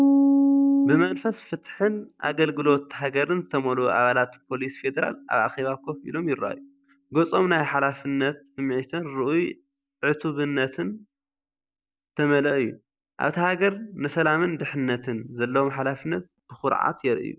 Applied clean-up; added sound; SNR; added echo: neural mask model DeepFilterNet 3.